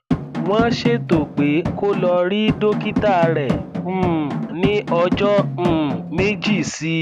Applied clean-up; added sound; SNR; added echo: none; Drum; 3 dB; none.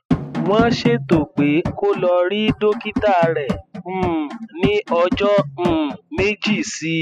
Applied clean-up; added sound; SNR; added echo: classical method spectral subtraction.